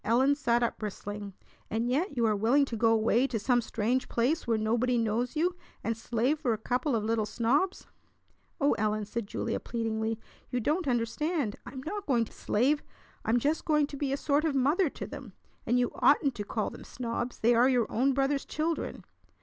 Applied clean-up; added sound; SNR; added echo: none; none; none; none.